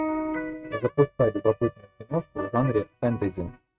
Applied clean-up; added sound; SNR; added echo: neural mask model RNNoise.